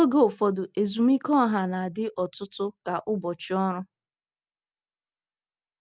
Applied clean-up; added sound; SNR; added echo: none; none; none; none.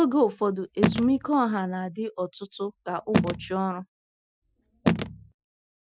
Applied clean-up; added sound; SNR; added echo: classical method Wiener filter.